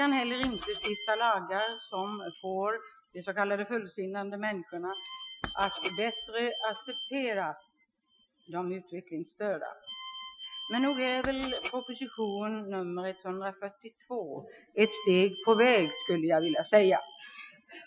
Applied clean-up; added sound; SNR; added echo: classical method Wiener filter.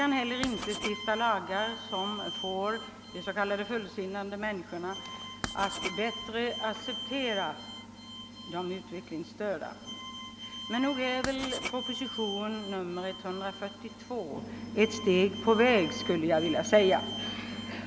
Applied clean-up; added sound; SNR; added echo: none; Bowed string instrument + Writing; 10 dB; none.